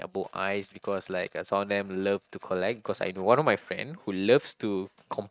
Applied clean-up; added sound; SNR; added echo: neural mask model RNNoise.